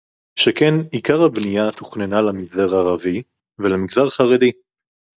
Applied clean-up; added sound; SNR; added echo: neural mask model DeepFilterNet 3.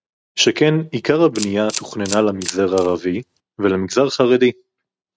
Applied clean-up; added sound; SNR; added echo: neural mask model RNNoise.